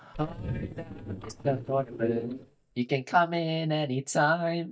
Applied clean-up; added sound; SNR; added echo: neural mask model DeepFilterNet 3.